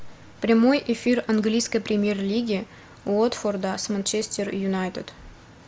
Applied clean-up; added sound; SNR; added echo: none; none; none; none.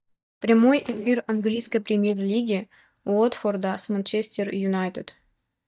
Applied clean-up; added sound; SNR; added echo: neural mask model DeepFilterNet 3.